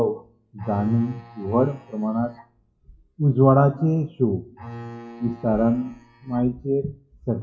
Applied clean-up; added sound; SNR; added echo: classical method WPE with log-MMSE.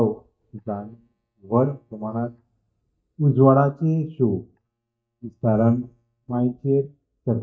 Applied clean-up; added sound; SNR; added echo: neural mask model DeepFilterNet 3.